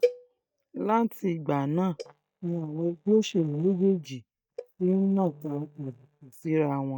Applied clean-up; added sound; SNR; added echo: neural mask model DeepFilterNet 3.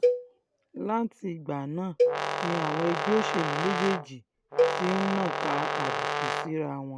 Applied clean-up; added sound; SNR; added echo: none; Cowbell + Brass instrument; -3 dB; none.